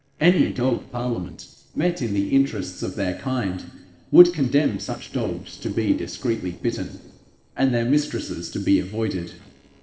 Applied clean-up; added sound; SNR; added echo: neural separator model SepFormer DNS4.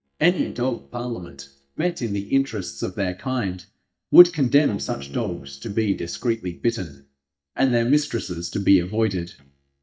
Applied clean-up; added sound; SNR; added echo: neural mask model DeepFilterNet 3.